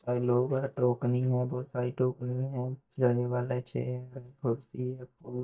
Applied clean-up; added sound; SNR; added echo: neural mask model DeepFilterNet 3.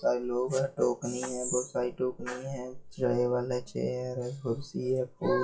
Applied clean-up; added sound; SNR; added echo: classical method WPE with log-MMSE.